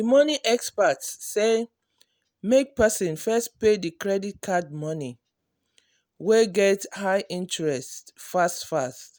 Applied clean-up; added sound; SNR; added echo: none; none; none; none.